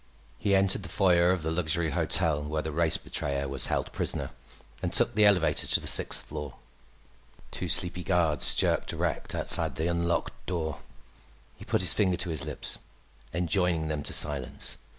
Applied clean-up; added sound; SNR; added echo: none; none; none; none.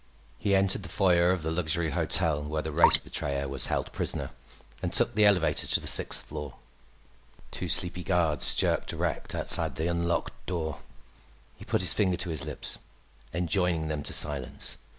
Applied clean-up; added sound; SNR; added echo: none; Drip; 4 dB; none.